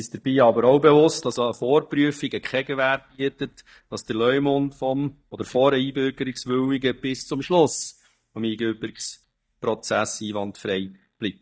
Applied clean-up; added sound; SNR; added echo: neural mask model DeepFilterNet 3.